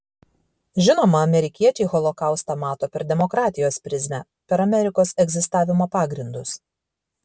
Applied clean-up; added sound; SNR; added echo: none; none; none; none.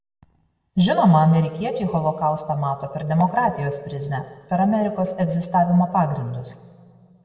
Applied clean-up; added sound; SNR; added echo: none; none; none; reverberation time 1.5 s.